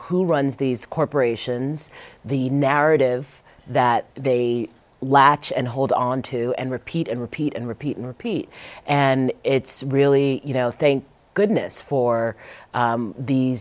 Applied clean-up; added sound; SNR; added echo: none; none; none; none.